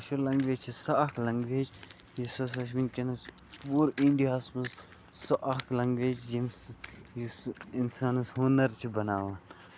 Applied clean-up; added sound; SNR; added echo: none; none; none; none.